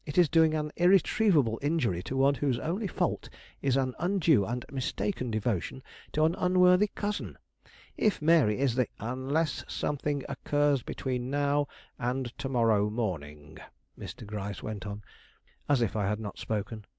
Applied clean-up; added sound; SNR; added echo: none; none; none; none.